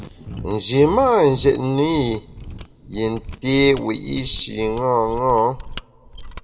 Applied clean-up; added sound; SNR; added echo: none; Mechanisms; 15 dB; reverberation time 0.7 s.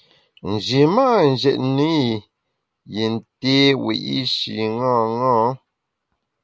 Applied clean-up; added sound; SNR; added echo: none; none; none; none.